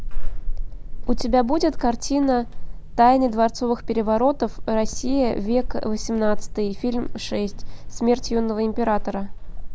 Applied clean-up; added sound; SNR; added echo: none; Squeak / Walk, footsteps; 2 dB; none.